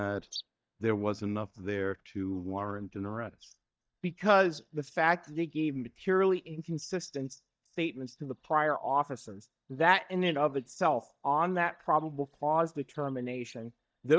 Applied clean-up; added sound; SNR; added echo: neural mask model DeepFilterNet 3.